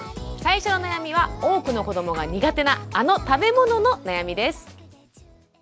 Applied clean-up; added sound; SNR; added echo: none; none; none; none.